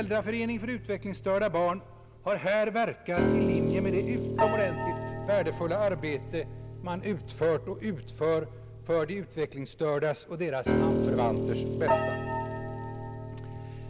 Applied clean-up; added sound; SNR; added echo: none; Piano; 1 dB; none.